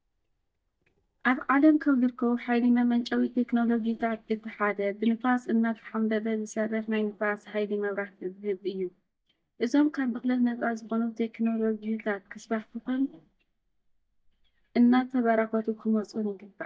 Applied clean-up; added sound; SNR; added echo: neural mask model DeepFilterNet 3.